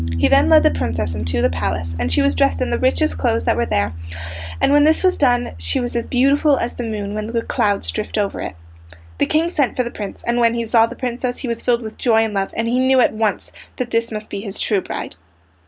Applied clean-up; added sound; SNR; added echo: none; Piano; 9 dB; none.